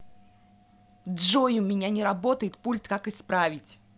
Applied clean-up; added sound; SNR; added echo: none; none; none; none.